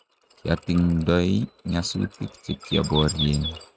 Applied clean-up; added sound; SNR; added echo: neural mask model RNNoise.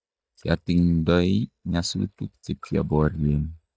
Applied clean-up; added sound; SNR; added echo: neural mask model DeepFilterNet 3.